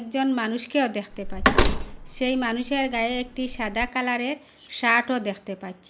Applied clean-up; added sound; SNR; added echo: none; Slam; 0 dB; none.